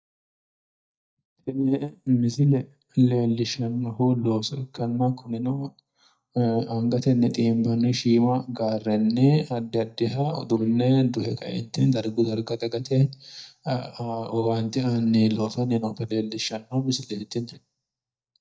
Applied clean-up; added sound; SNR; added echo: neural mask model DeepFilterNet 3.